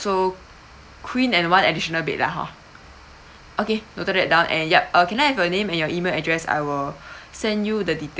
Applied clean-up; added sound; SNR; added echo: none; none; none; none.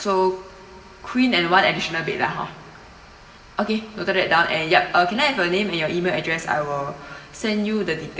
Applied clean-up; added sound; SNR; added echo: none; none; none; reverberation time 2.2 s.